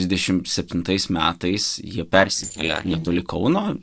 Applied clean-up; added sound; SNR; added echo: neural separator model SepFormer DNS4.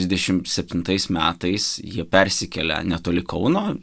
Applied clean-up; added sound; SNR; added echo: none; none; none; none.